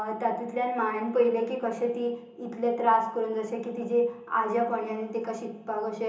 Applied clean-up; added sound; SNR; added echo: none; none; none; reverberation time 0.8 s.